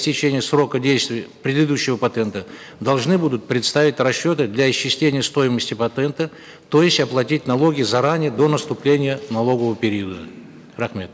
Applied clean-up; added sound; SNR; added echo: none; none; none; none.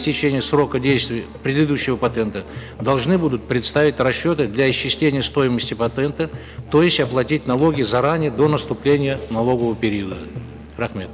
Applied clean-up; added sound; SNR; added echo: none; Musical instrument; 16 dB; none.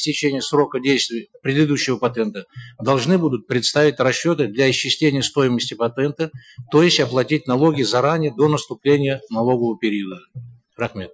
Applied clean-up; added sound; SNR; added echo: classical method Wiener filter.